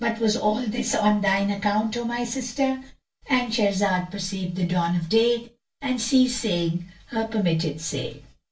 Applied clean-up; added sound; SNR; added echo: none; none; none; reverberation time 0.2 s.